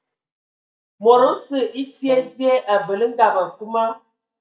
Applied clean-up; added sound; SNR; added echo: neural mask model DeepFilterNet 3.